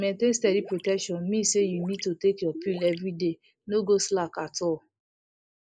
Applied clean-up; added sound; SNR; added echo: neural mask model Resemble Enhance denoiser.